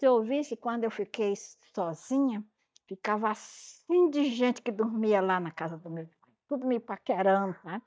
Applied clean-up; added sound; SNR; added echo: neural mask model DeepFilterNet 3.